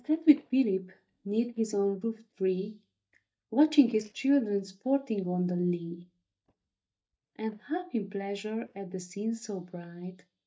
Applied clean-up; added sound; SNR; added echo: neural mask model DeepFilterNet 3.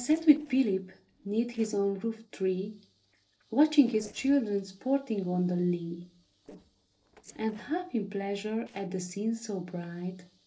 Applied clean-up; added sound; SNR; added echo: neural separator model SepFormer DNS4.